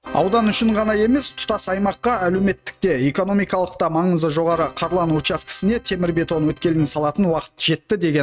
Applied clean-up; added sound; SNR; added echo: neural mask model RNNoise.